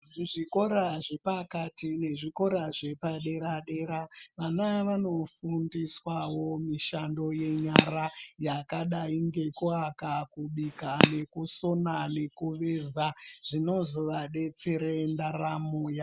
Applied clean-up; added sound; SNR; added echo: none; Crack / Crackle; -5 dB; none.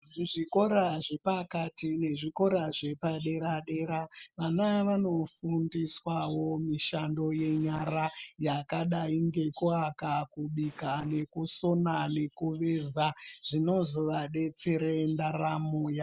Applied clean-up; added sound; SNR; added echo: neural separator model SepFormer DNS4.